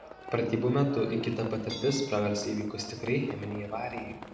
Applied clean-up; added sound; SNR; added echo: none; Livestock, farm animals, working animals; 14 dB; reverberation time 0.9 s.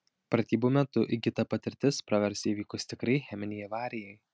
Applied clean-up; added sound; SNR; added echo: none; none; none; none.